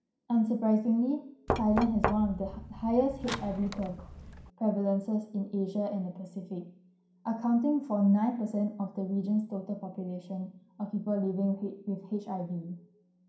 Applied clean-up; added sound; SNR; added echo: none; Knock; 5 dB; reverberation time 0.5 s.